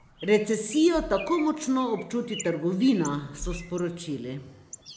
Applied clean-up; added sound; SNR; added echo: none; Bird; 19 dB; none.